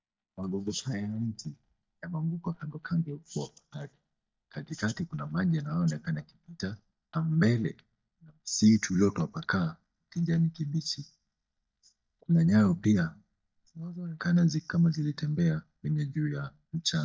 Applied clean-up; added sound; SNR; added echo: neural mask model DeepFilterNet 3.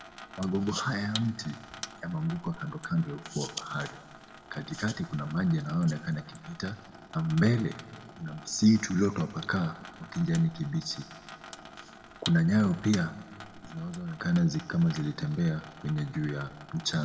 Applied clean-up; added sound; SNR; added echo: none; Sink (filling or washing) / Water tap, faucet; 16 dB; reverberation time 1.4 s.